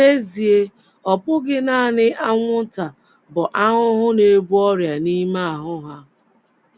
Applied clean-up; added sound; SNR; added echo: none; none; none; none.